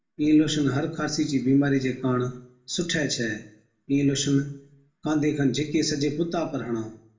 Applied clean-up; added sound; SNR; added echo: none; none; none; reverberation time 0.4 s.